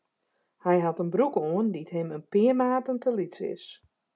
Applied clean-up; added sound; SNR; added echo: none; none; none; none.